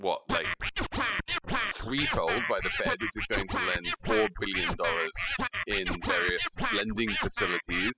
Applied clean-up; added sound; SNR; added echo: classical method spectral subtraction.